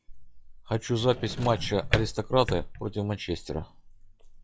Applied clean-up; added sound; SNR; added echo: classical method log-MMSE.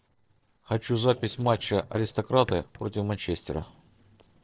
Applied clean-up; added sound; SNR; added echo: neural separator model SepFormer DNS4.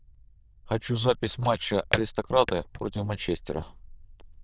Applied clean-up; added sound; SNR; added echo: neural diffusion model UNIVERSE++.